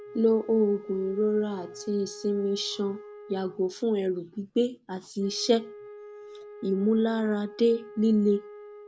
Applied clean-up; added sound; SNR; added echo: none; Wind instrument, woodwind instrument; 18 dB; none.